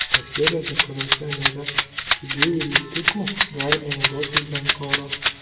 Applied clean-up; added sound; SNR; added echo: none; Rattle (instrument); -5 dB; reverberation time 0.9 s.